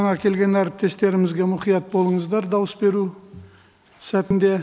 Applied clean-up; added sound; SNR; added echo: none; none; none; none.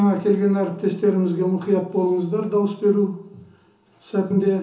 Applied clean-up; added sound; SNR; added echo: none; none; none; reverberation time 0.8 s.